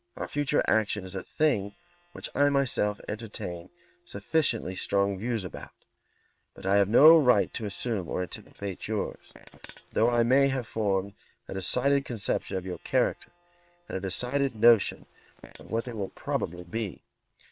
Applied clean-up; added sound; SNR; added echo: neural separator model SepFormer WHAM!.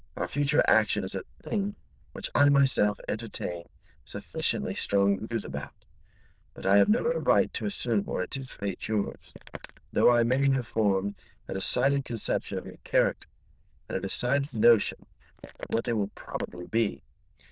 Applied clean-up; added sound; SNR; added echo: neural diffusion model UNIVERSE++.